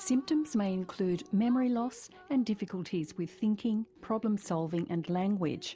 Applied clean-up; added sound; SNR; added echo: none; none; none; none.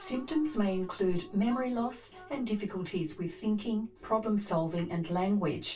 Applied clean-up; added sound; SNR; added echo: none; none; none; reverberation time 0.2 s.